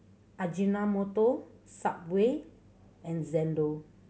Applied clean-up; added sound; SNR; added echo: none; none; none; none.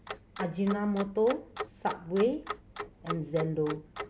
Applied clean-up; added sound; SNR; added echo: none; Clock; 9 dB; none.